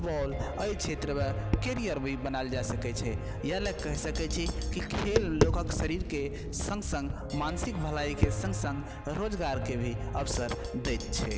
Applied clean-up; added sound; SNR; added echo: none; Piano + Tap; -1 dB; none.